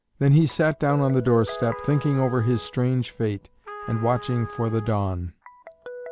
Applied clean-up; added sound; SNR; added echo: none; Guitar + Trumpet; 15 dB; none.